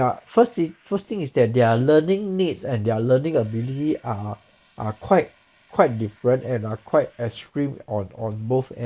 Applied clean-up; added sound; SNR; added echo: neural mask model Resemble Enhance denoiser.